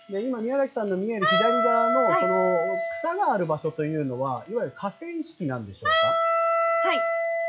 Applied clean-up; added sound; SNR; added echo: classical method log-MMSE.